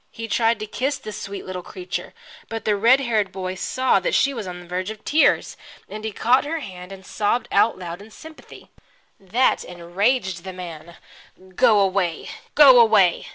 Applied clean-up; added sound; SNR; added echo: none; none; none; none.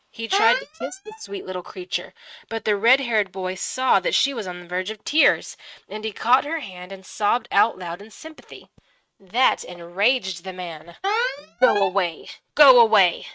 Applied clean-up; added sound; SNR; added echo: neural mask model RNNoise.